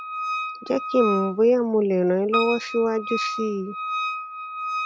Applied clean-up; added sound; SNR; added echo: none; Wind instrument, woodwind instrument; 6 dB; none.